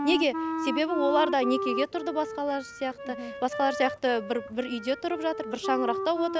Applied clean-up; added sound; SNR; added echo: none; Wind instrument, woodwind instrument; 5 dB; none.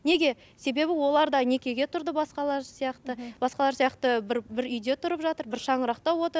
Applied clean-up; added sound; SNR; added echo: none; none; none; none.